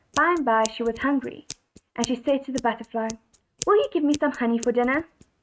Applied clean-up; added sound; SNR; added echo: neural mask model RNNoise.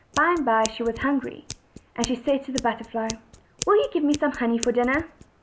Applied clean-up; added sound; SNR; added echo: none; Scissors; 14 dB; none.